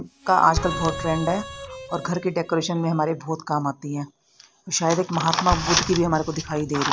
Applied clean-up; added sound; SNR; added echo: none; Explosion + Harmonica; 11 dB; none.